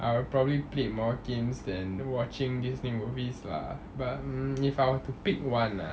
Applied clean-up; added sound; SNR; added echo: none; none; none; none.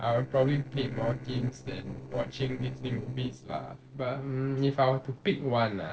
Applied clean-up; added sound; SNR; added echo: neural separator model SepFormer DNS4.